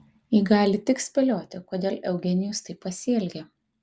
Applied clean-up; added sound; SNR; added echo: none; none; none; none.